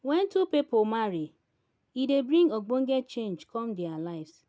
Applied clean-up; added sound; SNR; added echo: none; none; none; none.